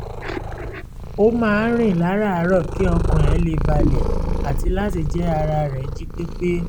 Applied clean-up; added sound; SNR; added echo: none; Purr; 1 dB; none.